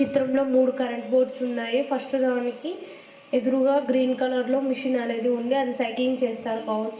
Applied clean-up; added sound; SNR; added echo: none; Chink, clink; 20 dB; reverberation time 0.8 s.